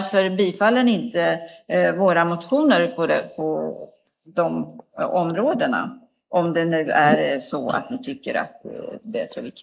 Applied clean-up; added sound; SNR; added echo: neural mask model Resemble Enhance denoiser.